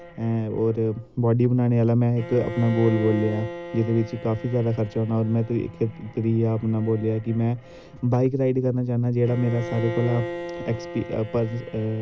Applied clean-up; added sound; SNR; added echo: none; Bowed string instrument; 13 dB; none.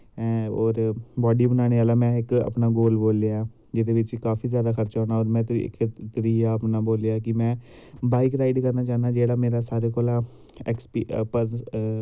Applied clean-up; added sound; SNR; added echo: none; none; none; none.